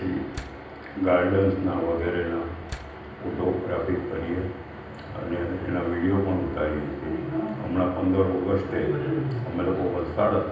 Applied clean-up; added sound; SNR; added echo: none; Slam; 17 dB; reverberation time 0.9 s.